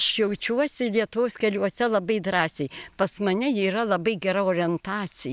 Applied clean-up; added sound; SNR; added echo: none; none; none; none.